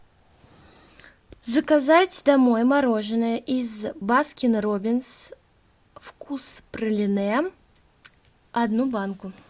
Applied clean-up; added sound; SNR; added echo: none; none; none; none.